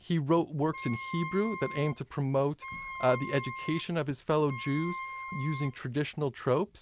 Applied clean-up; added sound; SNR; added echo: none; Wind instrument, woodwind instrument; 11 dB; none.